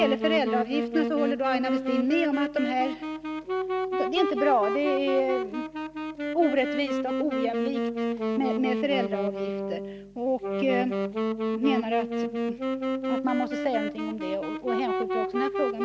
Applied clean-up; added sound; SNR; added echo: none; Wind instrument, woodwind instrument; 1 dB; none.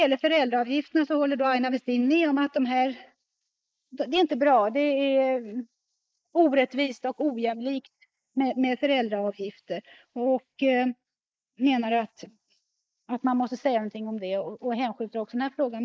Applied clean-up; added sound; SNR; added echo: neural mask model Resemble Enhance denoiser.